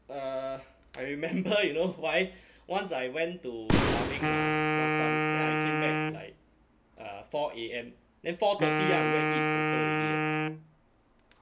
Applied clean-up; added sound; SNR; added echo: none; Boom + Wind instrument, woodwind instrument; -5 dB; none.